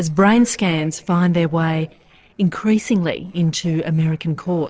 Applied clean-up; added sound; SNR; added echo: neural separator model SepFormer DNS4.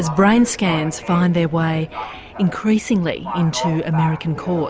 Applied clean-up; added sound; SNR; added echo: none; Livestock, farm animals, working animals; 12 dB; none.